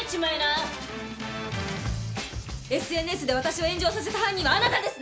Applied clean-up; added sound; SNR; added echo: none; none; none; none.